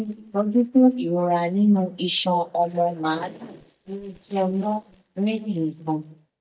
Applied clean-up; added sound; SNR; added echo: neural mask model DeepFilterNet 3.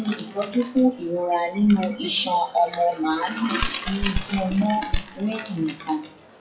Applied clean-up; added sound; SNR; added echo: classical method WPE with log-MMSE.